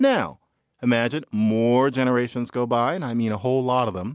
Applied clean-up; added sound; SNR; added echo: none; none; none; none.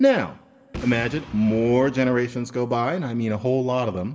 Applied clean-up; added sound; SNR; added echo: none; Boom; 18 dB; reverberation time 0.9 s.